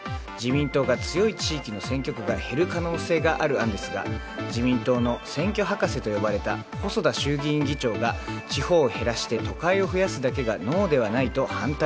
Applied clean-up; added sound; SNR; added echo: none; none; none; none.